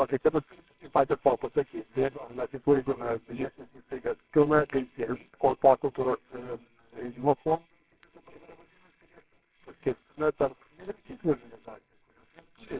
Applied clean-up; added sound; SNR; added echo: neural separator model SepFormer WHAMR!.